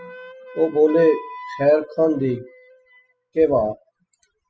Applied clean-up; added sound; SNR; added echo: classical method spectral subtraction.